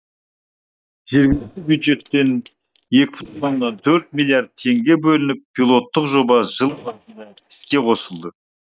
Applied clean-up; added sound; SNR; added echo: neural mask model DeepFilterNet 3.